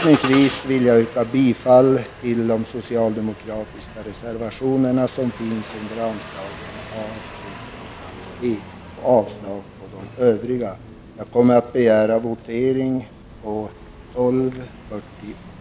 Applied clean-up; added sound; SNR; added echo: none; Engine starting; 15 dB; none.